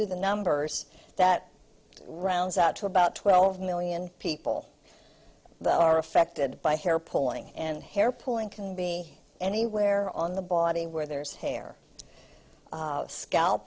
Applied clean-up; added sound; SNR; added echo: none; none; none; none.